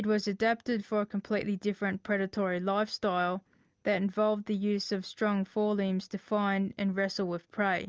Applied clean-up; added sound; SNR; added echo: none; none; none; none.